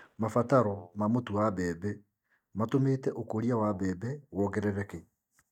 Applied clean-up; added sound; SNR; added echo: neural mask model DeepFilterNet 3.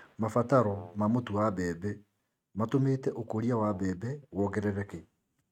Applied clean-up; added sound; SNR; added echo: neural mask model RNNoise.